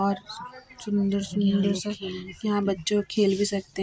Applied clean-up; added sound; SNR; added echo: none; none; none; none.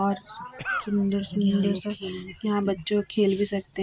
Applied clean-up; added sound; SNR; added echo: none; Cough; 7 dB; none.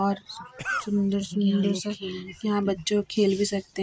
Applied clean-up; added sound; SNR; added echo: neural mask model Resemble Enhance denoiser.